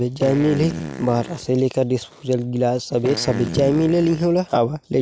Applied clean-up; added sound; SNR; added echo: none; Fart; 10 dB; none.